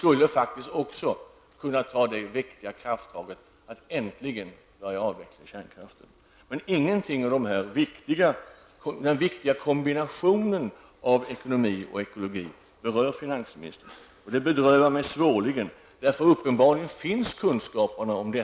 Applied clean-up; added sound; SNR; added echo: none; none; none; none.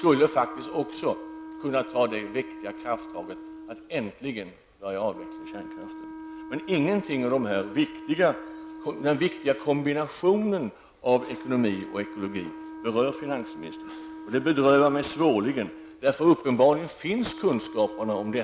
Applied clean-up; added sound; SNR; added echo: none; Wind instrument, woodwind instrument; 14 dB; none.